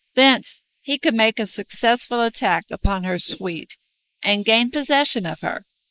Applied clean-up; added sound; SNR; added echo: neural mask model Resemble Enhance denoiser.